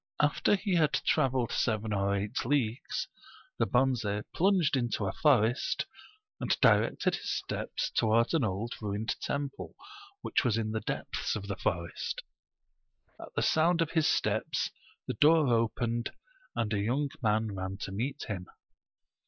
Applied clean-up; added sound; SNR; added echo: neural mask model Resemble Enhance denoiser.